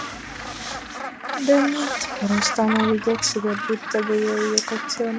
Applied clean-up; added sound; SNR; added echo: none; Gull, seagull; 7 dB; none.